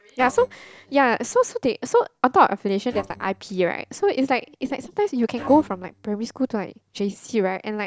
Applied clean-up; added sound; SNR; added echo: neural separator model SepFormer DNS4.